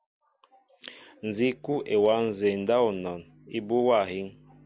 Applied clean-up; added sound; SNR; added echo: none; none; none; none.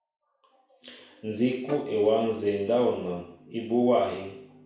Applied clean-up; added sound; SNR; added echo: none; Bowed string instrument; 15 dB; reverberation time 0.6 s.